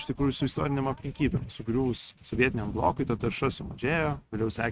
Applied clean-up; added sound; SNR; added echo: neural mask model RNNoise.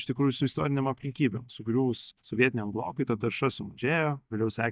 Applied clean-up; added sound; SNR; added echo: neural mask model DeepFilterNet 3.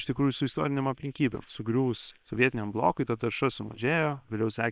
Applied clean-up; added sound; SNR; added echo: neural separator model SepFormer WHAM!.